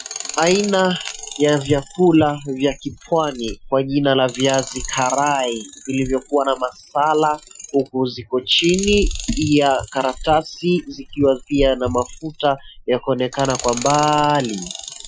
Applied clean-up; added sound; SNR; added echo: classical method Wiener filter.